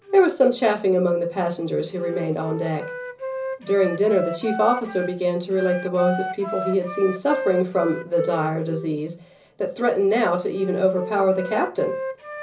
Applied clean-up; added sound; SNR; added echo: none; Wind instrument, woodwind instrument; 11 dB; reverberation time 0.5 s.